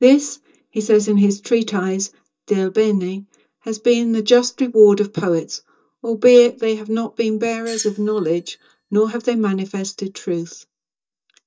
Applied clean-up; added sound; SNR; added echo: neural mask model DeepFilterNet 3.